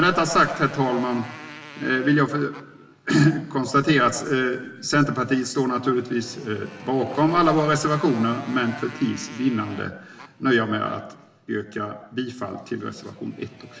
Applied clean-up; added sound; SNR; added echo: none; Motorcycle; 19 dB; reverberation time 1.0 s.